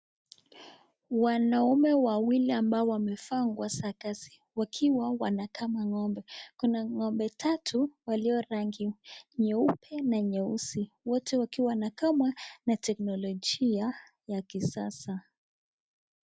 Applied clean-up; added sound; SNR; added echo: none; none; none; none.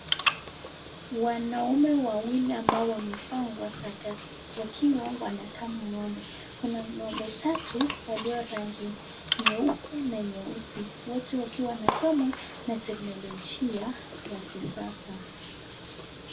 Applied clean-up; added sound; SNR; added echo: none; Bathtub (filling or washing) / Water; 2 dB; reverberation time 0.2 s.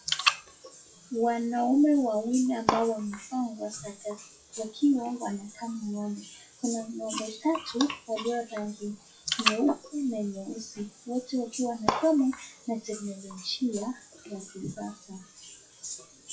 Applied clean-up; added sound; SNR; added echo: classical method WPE with log-MMSE.